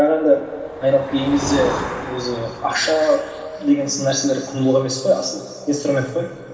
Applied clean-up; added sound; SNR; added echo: none; Motor vehicle (road); 13 dB; reverberation time 2.1 s.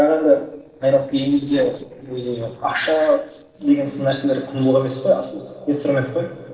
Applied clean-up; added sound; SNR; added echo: neural separator model SepFormer DNS4.